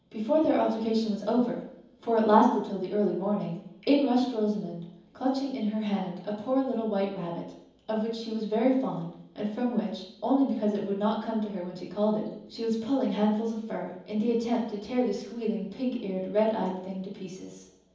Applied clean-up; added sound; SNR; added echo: none; none; none; reverberation time 0.9 s.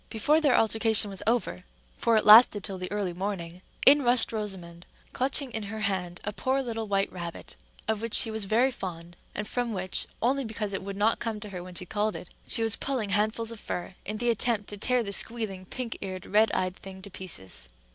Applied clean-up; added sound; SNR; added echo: none; none; none; none.